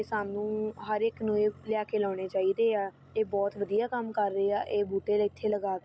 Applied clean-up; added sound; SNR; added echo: none; none; none; none.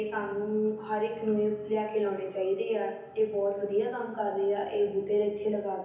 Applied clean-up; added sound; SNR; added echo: none; none; none; reverberation time 0.9 s.